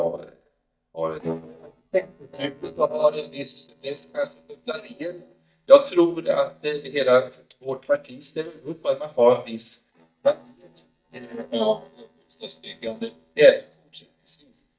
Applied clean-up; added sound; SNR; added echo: neural mask model DeepFilterNet 3.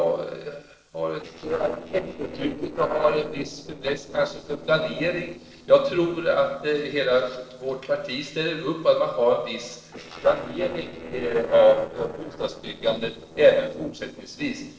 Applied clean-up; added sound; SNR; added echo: neural separator model SepFormer DNS4.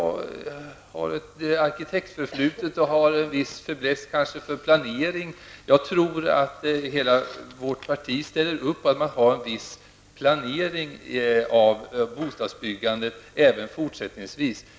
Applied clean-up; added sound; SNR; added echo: none; none; none; none.